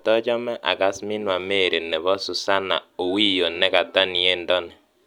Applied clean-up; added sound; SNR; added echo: none; none; none; none.